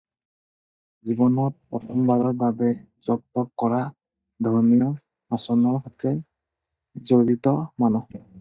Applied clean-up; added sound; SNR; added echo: neural mask model DeepFilterNet 3.